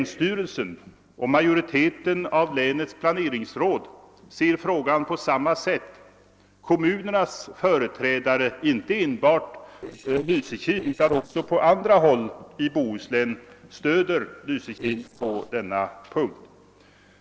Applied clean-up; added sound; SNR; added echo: neural separator model SepFormer DNS4.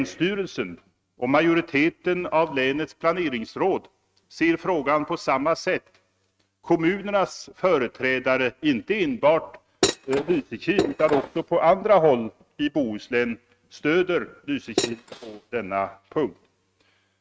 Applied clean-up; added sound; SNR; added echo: neural mask model RNNoise.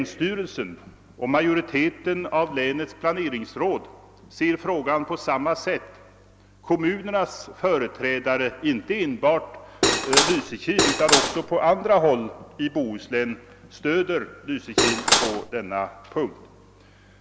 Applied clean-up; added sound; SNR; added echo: none; Cutlery, silverware / Dishes, pots, and pans; -4 dB; none.